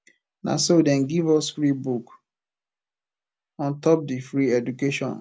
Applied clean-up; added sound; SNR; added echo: none; none; none; none.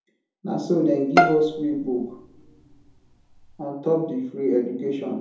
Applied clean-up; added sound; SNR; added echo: none; Bowed string instrument; 2 dB; reverberation time 2.6 s.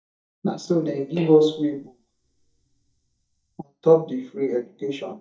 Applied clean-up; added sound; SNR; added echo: neural mask model DeepFilterNet 3.